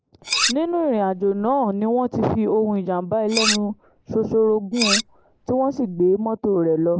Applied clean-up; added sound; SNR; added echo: neural mask model Resemble Enhance denoiser.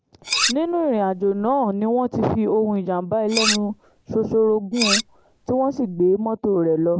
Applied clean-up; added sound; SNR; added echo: none; Cutlery, silverware; 6 dB; none.